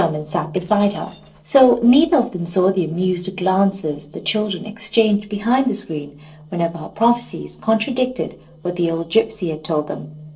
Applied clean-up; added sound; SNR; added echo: neural separator model SepFormer DNS4.